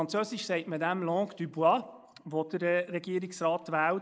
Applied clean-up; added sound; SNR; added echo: neural mask model Resemble Enhance denoiser.